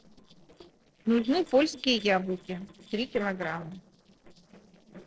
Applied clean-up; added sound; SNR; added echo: neural separator model SepFormer DNS4.